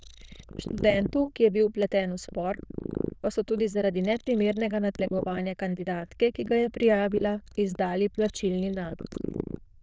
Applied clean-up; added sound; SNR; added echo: neural diffusion model UNIVERSE++.